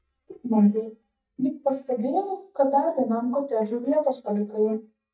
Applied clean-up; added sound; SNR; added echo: neural mask model DeepFilterNet 3.